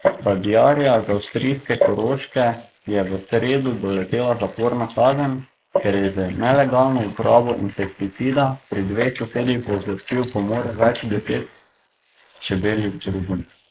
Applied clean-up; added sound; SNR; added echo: neural mask model Resemble Enhance denoiser.